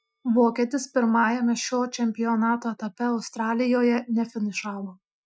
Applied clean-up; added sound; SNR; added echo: classical method Wiener filter.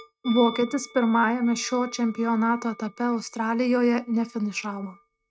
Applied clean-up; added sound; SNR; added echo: neural mask model RNNoise.